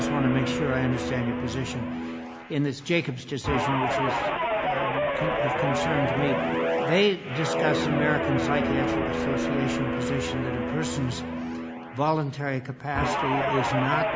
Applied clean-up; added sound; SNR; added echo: none; Guitar; -1 dB; none.